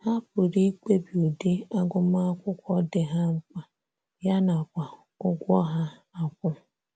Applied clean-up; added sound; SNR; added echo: none; none; none; none.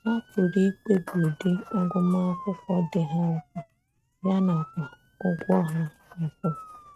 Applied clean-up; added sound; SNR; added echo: neural mask model RNNoise.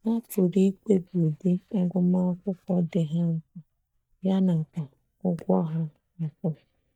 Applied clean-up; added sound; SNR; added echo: neural mask model DeepFilterNet 3.